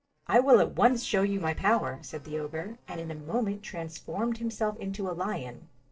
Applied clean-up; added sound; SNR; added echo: neural separator model SepFormer DNS4.